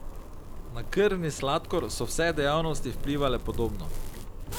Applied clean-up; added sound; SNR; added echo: none; Zipper (clothing); 4 dB; none.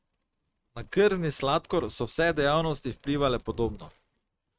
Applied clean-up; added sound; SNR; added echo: neural mask model RNNoise.